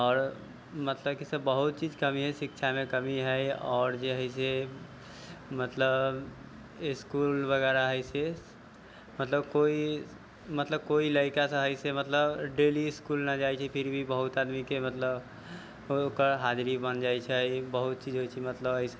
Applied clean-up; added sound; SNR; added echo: none; none; none; none.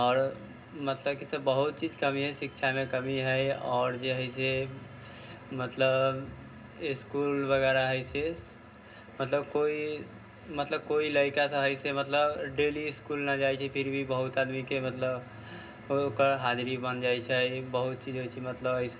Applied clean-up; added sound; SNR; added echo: none; none; none; reverberation time 0.2 s.